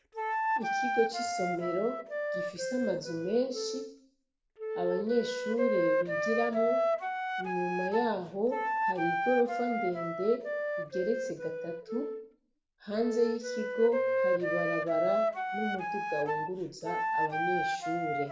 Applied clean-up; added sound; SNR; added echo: none; Wind instrument, woodwind instrument; -1 dB; reverberation time 0.5 s.